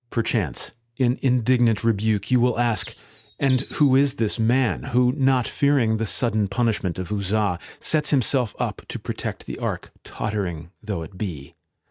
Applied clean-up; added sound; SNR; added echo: neural mask model RNNoise.